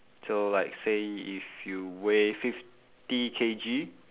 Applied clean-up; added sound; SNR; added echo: none; none; none; none.